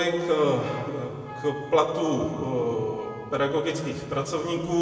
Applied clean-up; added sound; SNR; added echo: none; Wind instrument, woodwind instrument; 17 dB; reverberation time 2.2 s.